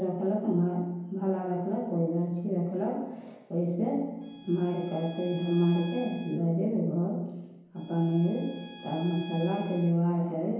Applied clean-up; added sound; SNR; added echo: none; Bowed string instrument; 20 dB; reverberation time 1.0 s.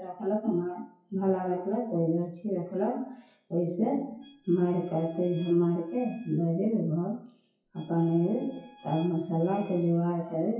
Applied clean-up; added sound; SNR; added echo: classical method WPE with log-MMSE.